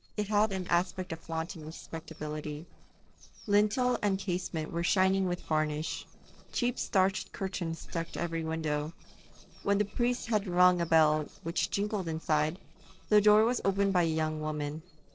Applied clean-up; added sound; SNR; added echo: neural separator model SepFormer DNS4.